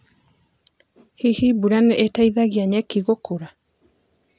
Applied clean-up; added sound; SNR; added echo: none; none; none; none.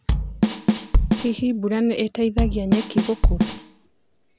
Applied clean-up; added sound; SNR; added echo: none; Bass drum / Snare drum / Drum kit; -4 dB; none.